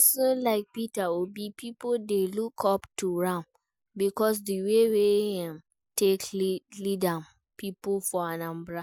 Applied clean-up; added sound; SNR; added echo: none; none; none; none.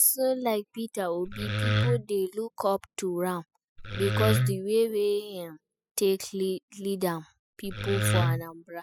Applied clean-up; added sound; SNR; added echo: classical method spectral subtraction.